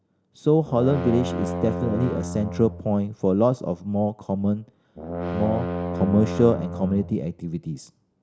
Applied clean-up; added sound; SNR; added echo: none; Brass instrument; 7 dB; none.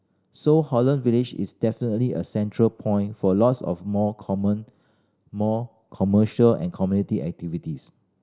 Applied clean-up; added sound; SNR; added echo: none; none; none; none.